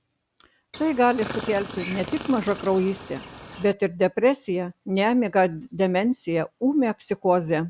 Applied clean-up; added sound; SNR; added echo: none; Chirp, tweet; 12 dB; none.